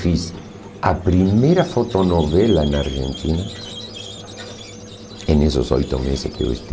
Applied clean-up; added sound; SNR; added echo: none; Squeak; 15 dB; none.